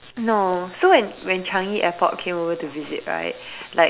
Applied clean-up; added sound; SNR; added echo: none; none; none; none.